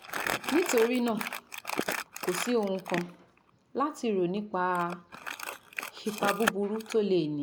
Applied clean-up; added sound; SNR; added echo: none; Crumpling, crinkling; 6 dB; none.